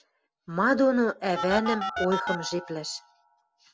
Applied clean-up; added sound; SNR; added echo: none; Telephone; 8 dB; none.